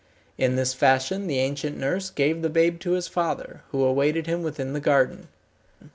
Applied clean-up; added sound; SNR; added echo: none; none; none; none.